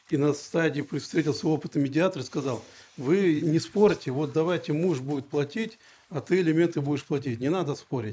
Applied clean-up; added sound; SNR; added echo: neural mask model Resemble Enhance denoiser.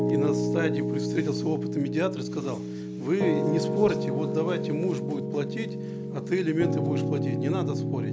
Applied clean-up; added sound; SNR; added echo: none; Piano; -1 dB; none.